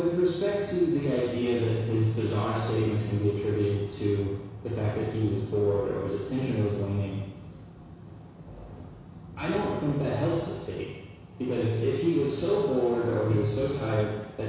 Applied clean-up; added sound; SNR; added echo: none; none; none; reverberation time 1.1 s.